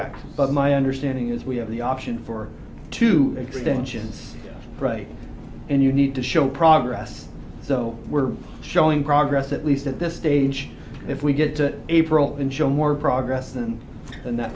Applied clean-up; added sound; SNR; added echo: none; none; none; none.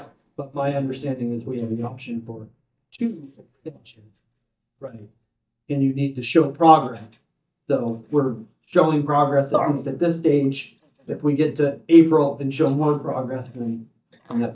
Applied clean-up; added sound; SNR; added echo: neural mask model DeepFilterNet 3.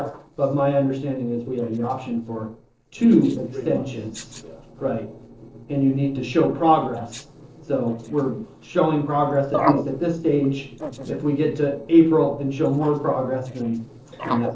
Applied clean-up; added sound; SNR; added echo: neural separator model SepFormer DNS4.